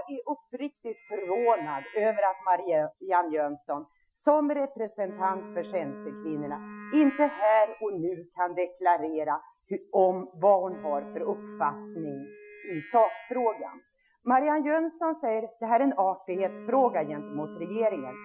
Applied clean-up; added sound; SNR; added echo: classical method Wiener filter.